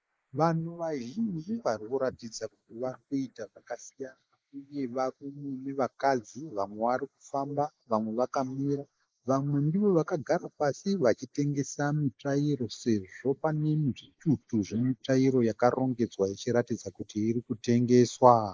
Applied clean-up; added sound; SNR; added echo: neural mask model Resemble Enhance denoiser.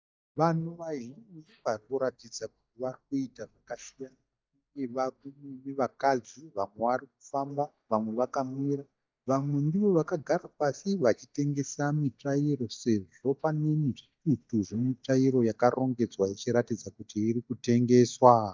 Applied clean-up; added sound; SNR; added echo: neural mask model DeepFilterNet 3.